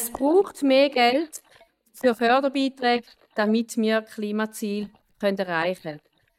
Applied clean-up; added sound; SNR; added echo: neural mask model DeepFilterNet 3.